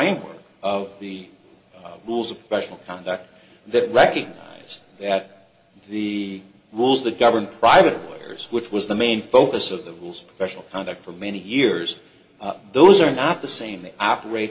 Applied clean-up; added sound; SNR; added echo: none; none; none; reverberation time 0.4 s.